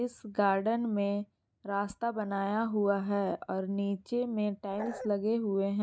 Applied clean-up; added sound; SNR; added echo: none; Bark; 10 dB; none.